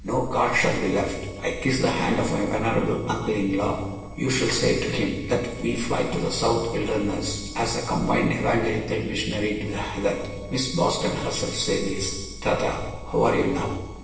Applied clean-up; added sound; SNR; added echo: neural separator model SepFormer DNS4.